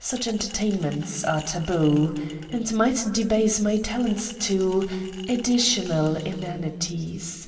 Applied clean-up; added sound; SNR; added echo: none; Glass; 20 dB; reverberation time 2.1 s.